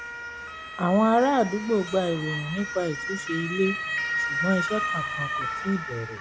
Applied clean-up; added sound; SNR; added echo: none; Motor vehicle (road) / Siren; 5 dB; none.